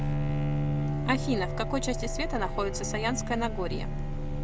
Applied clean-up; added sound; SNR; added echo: none; Bowed string instrument; 3 dB; none.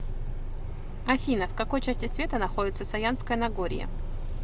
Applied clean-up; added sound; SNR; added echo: none; none; none; none.